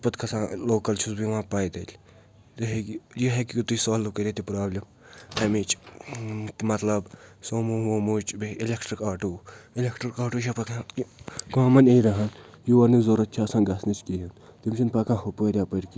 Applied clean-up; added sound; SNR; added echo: none; Microwave oven; 13 dB; none.